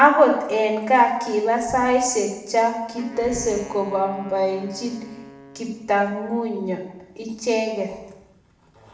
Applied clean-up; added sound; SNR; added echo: none; Wind instrument, woodwind instrument; 20 dB; reverberation time 0.8 s.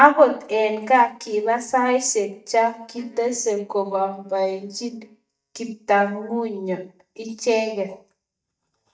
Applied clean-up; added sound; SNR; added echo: neural mask model DeepFilterNet 3.